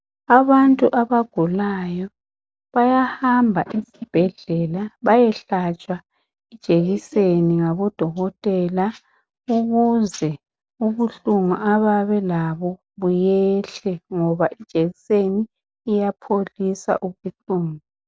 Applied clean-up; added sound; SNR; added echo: none; none; none; none.